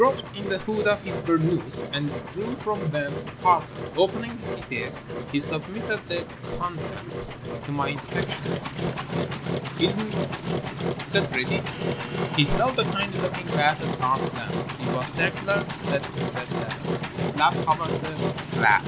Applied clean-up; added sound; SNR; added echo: none; Engine; 4 dB; none.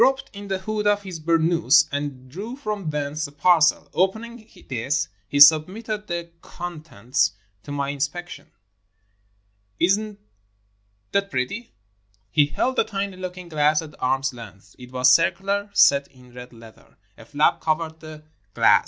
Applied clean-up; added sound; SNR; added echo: none; none; none; none.